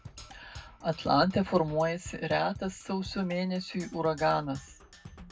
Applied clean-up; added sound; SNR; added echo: none; Percussion; 18 dB; reverberation time 0.3 s.